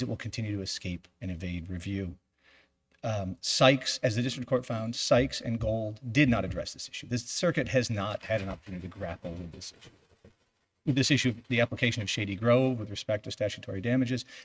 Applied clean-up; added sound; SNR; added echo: neural mask model RNNoise.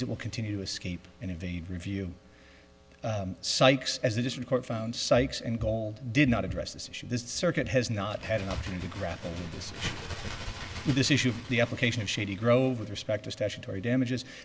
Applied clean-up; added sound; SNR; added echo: none; Bird; 15 dB; none.